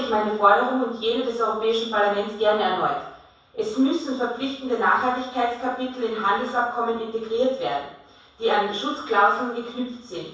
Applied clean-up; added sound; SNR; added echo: none; none; none; reverberation time 0.7 s.